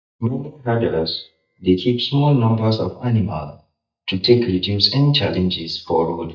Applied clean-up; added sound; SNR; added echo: neural mask model DeepFilterNet 3.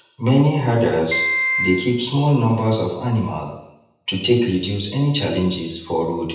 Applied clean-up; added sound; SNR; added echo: none; Piano; 2 dB; reverberation time 0.8 s.